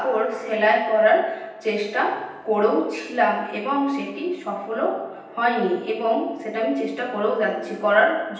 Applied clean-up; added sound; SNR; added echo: none; none; none; reverberation time 0.9 s.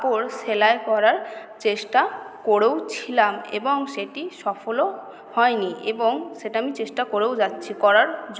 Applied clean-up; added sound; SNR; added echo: none; none; none; none.